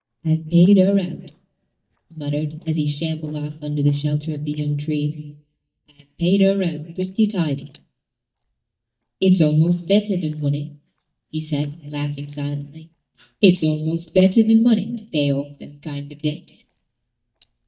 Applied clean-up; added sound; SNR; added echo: neural mask model DeepFilterNet 3.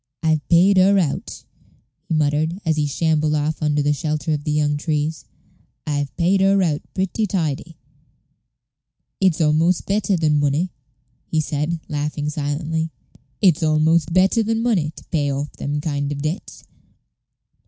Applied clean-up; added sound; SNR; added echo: none; none; none; none.